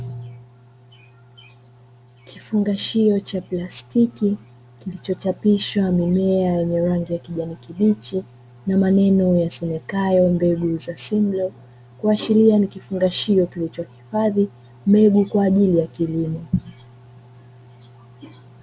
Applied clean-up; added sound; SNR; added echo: none; none; none; none.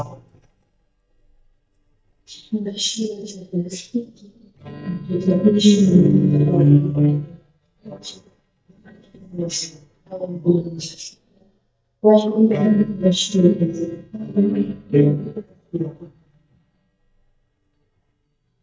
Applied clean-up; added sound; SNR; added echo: neural mask model DeepFilterNet 3.